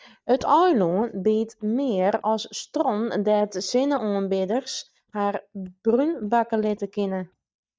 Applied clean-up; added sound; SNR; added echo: neural mask model DeepFilterNet 3.